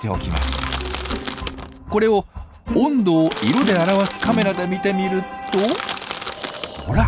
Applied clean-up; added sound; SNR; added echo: none; Crushing; 10 dB; none.